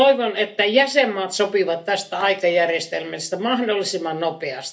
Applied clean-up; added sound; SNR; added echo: none; none; none; reverberation time 0.3 s.